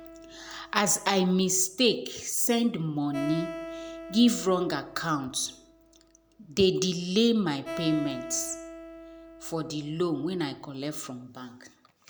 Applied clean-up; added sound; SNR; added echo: none; Acoustic guitar; 15 dB; none.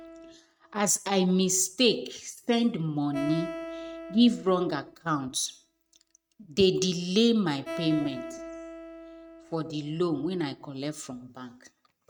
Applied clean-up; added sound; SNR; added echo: neural mask model RNNoise.